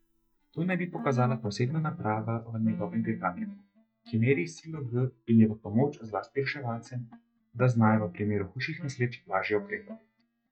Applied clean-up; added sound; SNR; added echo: neural mask model DeepFilterNet 3.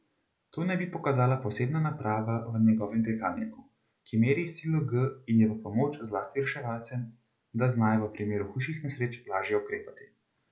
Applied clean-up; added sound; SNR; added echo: none; none; none; none.